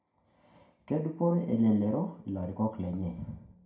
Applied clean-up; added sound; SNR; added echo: none; none; none; reverberation time 0.5 s.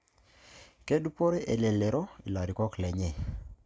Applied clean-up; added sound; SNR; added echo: none; none; none; none.